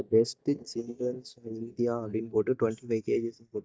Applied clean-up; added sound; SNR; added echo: neural mask model DeepFilterNet 3.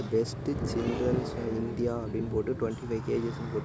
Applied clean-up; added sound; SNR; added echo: none; Motorcycle; 7 dB; none.